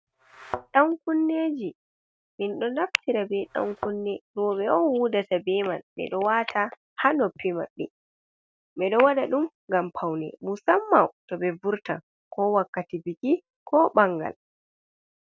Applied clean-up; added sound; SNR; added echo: neural mask model RNNoise.